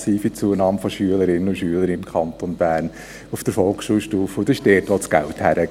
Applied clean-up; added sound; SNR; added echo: none; none; none; none.